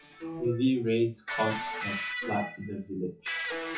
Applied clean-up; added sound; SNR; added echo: classical method WPE with log-MMSE.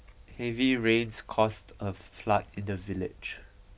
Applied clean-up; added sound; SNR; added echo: none; none; none; none.